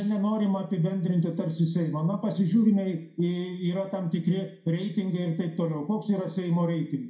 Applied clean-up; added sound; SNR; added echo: none; none; none; reverberation time 0.5 s.